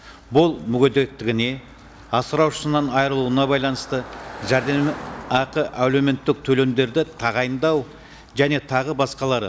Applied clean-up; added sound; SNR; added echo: none; Car passing by; 19 dB; none.